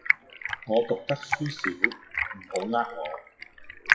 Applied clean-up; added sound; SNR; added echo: classical method WPE with log-MMSE.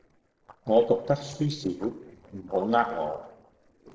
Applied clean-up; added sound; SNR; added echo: neural separator model SepFormer DNS4.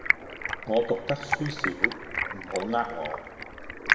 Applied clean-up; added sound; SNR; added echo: none; Stream; -1 dB; reverberation time 1.0 s.